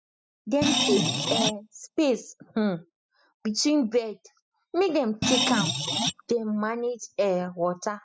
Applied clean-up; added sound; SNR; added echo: classical method spectral subtraction.